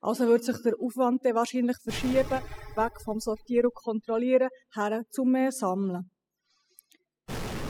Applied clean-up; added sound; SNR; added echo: classical method spectral subtraction.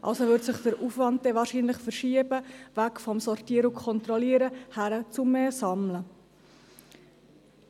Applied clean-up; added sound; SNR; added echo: none; none; none; none.